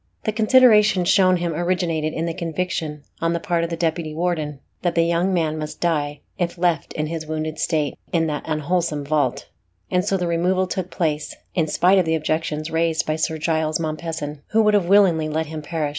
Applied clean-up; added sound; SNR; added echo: none; none; none; none.